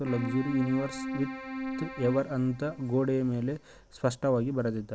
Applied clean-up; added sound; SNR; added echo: none; Keyboard (musical); 8 dB; none.